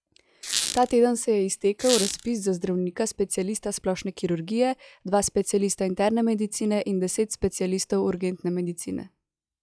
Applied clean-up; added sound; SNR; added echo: classical method log-MMSE.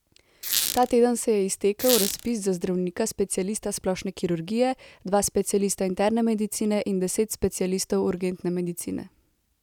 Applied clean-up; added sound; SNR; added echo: none; Squeak; 4 dB; none.